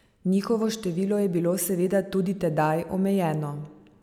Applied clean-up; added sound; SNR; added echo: none; none; none; none.